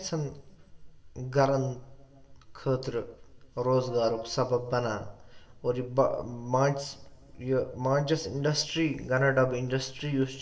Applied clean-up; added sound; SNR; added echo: none; Brass instrument; 17 dB; reverberation time 0.9 s.